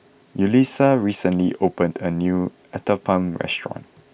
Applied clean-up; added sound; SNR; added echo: none; none; none; none.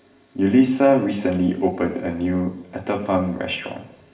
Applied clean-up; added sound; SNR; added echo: none; none; none; reverberation time 0.9 s.